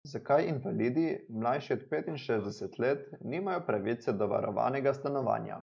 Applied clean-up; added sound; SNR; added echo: neural mask model Resemble Enhance denoiser.